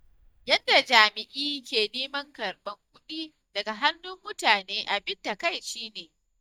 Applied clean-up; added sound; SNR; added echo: neural mask model DeepFilterNet 3.